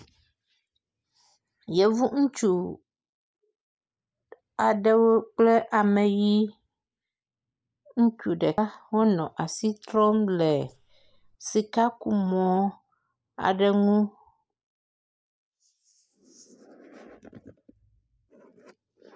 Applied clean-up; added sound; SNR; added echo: neural mask model Resemble Enhance denoiser.